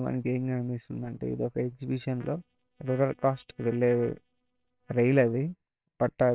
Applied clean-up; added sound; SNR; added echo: neural separator model SepFormer WHAMR!.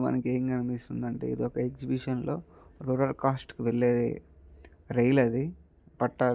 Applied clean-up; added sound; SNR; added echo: none; none; none; none.